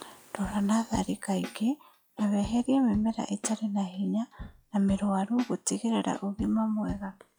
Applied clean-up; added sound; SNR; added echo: classical method log-MMSE.